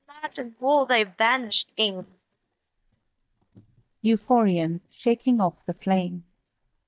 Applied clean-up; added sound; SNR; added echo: neural mask model DeepFilterNet 3.